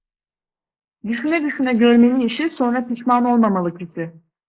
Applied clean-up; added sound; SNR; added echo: neural mask model Resemble Enhance denoiser.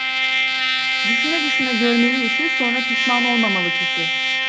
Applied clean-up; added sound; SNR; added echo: none; Trumpet; -5 dB; none.